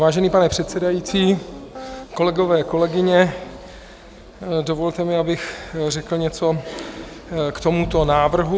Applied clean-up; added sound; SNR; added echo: none; Piano; 16 dB; none.